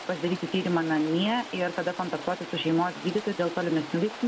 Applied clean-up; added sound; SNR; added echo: none; Rain; 13 dB; none.